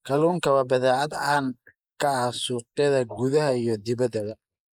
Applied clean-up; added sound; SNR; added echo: neural mask model Resemble Enhance denoiser.